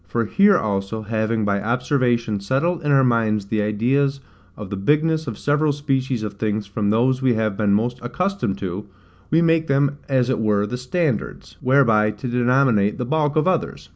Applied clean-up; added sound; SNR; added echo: none; none; none; none.